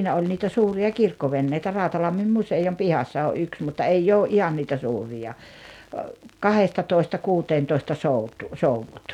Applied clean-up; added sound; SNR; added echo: none; none; none; none.